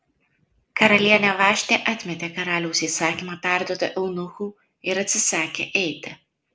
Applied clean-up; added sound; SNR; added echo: none; none; none; none.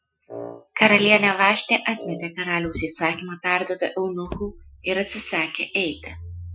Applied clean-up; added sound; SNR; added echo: classical method Wiener filter.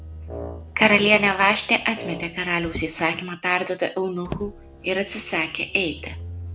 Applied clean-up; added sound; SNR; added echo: none; Motor vehicle (road) + Wind instrument, woodwind instrument; 14 dB; none.